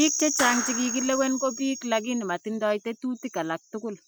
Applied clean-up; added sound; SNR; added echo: classical method Wiener filter.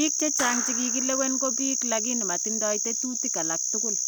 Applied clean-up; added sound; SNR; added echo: none; Clapping; 16 dB; none.